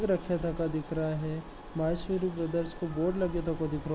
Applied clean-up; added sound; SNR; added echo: none; none; none; none.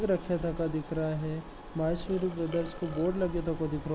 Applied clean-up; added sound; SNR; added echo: none; Burping, eructation; 17 dB; none.